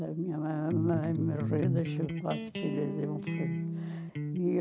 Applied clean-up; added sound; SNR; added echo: none; Electric guitar; 2 dB; none.